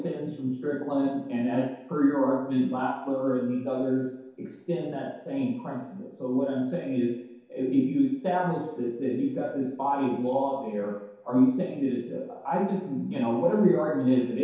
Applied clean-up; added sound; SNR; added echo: none; none; none; reverberation time 0.8 s.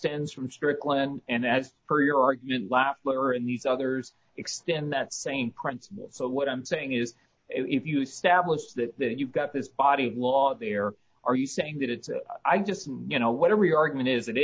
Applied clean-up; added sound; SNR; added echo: none; none; none; none.